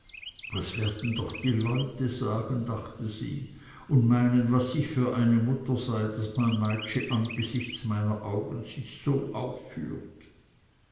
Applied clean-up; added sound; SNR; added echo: none; Chirp, tweet; 17 dB; reverberation time 1.1 s.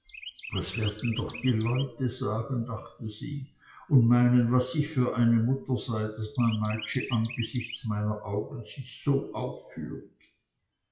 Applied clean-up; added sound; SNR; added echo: classical method WPE with log-MMSE.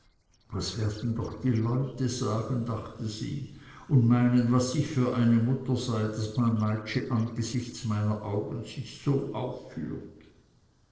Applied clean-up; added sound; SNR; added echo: neural separator model SepFormer DNS4.